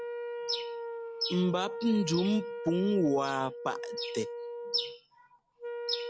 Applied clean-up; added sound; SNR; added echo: none; Wind instrument, woodwind instrument; 7 dB; none.